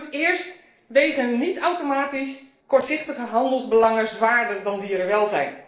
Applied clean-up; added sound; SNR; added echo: neural separator model SepFormer DNS4.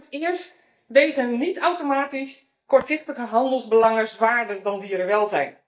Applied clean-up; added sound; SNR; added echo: neural mask model DeepFilterNet 3.